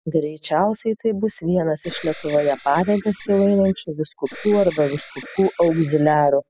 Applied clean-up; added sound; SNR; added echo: classical method spectral subtraction.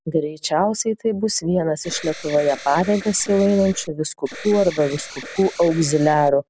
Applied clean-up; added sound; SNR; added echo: none; Alarm; 16 dB; none.